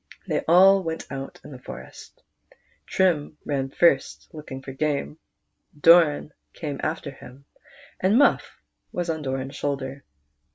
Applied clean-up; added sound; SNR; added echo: none; none; none; none.